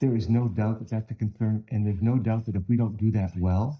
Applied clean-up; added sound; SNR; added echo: neural mask model DeepFilterNet 3.